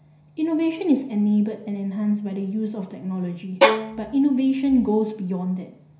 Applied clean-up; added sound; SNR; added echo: none; Bowed string instrument; 1 dB; reverberation time 0.5 s.